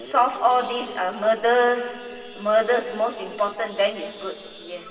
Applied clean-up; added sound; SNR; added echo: none; Idling / Sawing / Accelerating, revving, vroom; 18 dB; reverberation time 2.3 s.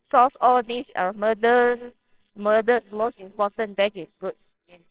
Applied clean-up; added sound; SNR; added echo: neural separator model SepFormer WHAMR!.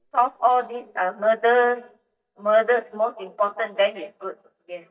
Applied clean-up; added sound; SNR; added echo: neural mask model DeepFilterNet 3.